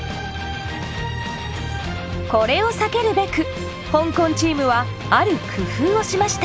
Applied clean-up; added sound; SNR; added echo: none; none; none; none.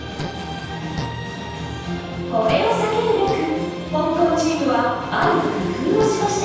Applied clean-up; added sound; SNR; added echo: none; Fart; 13 dB; reverberation time 1.2 s.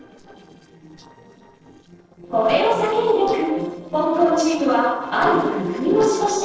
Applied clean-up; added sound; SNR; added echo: neural separator model SepFormer DNS4.